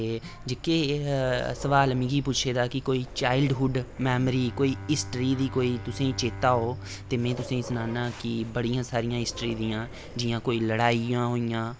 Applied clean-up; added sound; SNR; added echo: none; Dog + Bowed string instrument; 15 dB; none.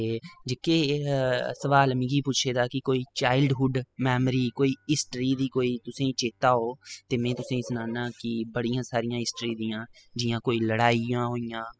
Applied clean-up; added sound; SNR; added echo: classical method spectral subtraction.